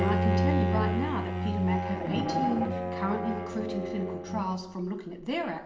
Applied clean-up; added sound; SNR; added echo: none; Bowed string instrument; -2 dB; reverberation time 0.9 s.